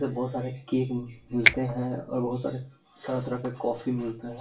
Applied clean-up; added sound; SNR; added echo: none; Finger snapping; 0 dB; reverberation time 0.3 s.